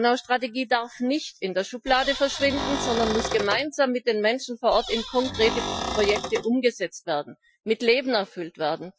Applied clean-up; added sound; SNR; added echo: classical method Wiener filter.